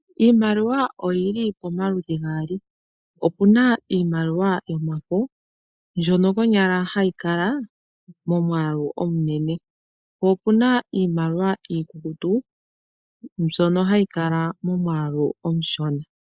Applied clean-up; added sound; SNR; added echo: neural mask model Resemble Enhance denoiser.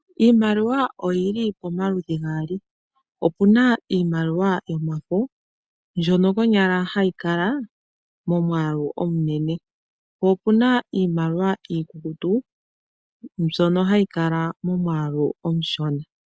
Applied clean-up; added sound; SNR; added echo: none; none; none; none.